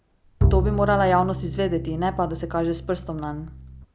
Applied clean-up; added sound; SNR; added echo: none; Bowed string instrument; 2 dB; none.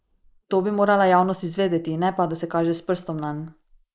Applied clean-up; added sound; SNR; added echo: neural mask model Resemble Enhance denoiser.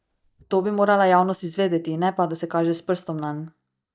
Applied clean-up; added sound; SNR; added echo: neural mask model DeepFilterNet 3.